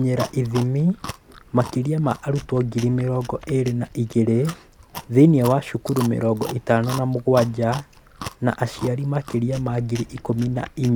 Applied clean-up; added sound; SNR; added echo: none; Chewing, mastication; 16 dB; none.